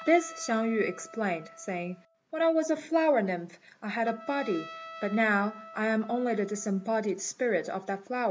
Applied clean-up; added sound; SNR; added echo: none; Trumpet; 19 dB; none.